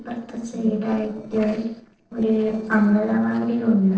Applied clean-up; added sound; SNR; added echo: neural separator model SepFormer DNS4.